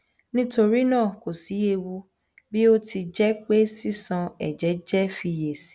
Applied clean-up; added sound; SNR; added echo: none; none; none; none.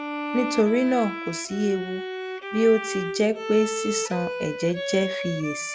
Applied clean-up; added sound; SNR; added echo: none; Bowed string instrument; 6 dB; none.